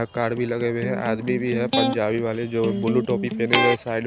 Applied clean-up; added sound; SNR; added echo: none; Electric guitar; 2 dB; none.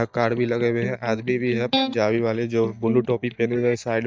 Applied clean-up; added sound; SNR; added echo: neural mask model DeepFilterNet 3.